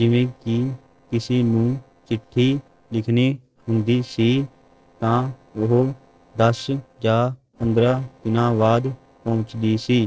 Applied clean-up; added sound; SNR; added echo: neural separator model SepFormer DNS4.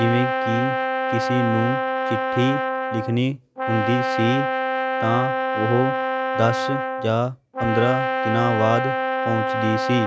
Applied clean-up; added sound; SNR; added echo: none; Brass instrument; 0 dB; none.